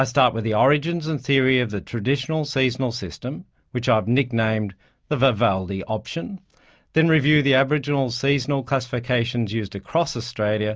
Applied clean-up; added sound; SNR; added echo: none; none; none; none.